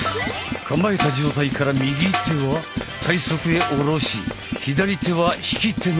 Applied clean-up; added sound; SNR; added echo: none; Tools + Snare drum; 7 dB; none.